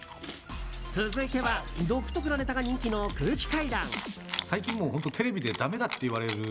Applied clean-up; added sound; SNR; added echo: none; Chewing, mastication; 10 dB; none.